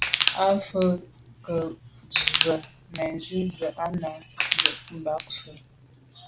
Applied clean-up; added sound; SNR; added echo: none; Crushing; 0 dB; none.